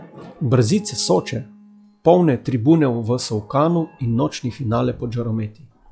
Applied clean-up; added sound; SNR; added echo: classical method log-MMSE.